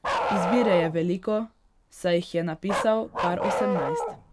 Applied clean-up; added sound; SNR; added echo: none; Bark; 3 dB; none.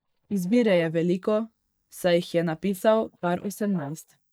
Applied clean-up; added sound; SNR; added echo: neural mask model DeepFilterNet 3.